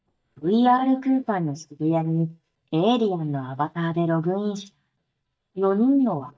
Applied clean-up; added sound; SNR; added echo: neural mask model DeepFilterNet 3.